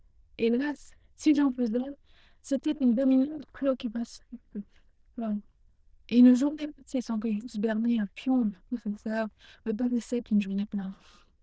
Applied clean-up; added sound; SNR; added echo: neural diffusion model UNIVERSE++.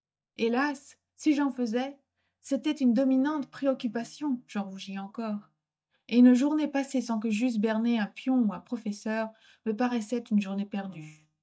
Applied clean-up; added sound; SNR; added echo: neural mask model DeepFilterNet 3.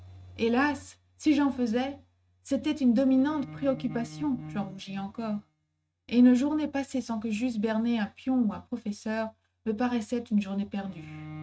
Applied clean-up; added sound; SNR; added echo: neural mask model RNNoise.